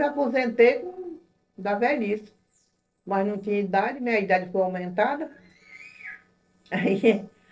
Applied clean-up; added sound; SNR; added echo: neural separator model SepFormer DNS4.